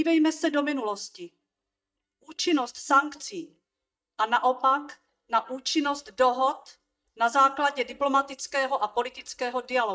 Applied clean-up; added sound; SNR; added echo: neural mask model DeepFilterNet 3.